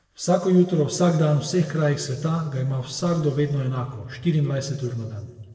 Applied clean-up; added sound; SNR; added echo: neural separator model SepFormer DNS4.